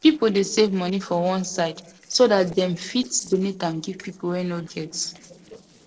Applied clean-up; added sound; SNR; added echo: neural separator model SepFormer DNS4.